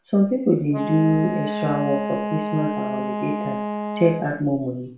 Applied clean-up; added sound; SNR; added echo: none; Wind instrument, woodwind instrument; 5 dB; reverberation time 0.4 s.